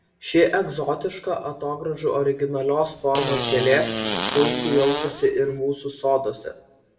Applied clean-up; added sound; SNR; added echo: none; Fart; 4 dB; reverberation time 0.6 s.